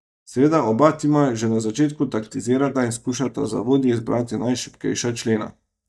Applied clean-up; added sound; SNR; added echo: neural mask model DeepFilterNet 3.